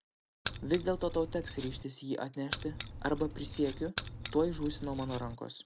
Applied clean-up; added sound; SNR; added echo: none; Keys jangling; -3 dB; none.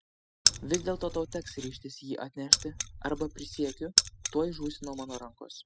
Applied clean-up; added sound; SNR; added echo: classical method spectral subtraction.